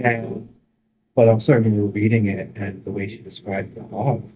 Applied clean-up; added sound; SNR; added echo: neural mask model DeepFilterNet 3.